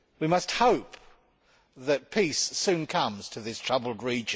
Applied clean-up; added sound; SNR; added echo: none; none; none; none.